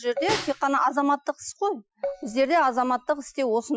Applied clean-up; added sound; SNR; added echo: classical method Wiener filter.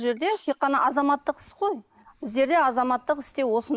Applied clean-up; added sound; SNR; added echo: neural mask model Resemble Enhance denoiser.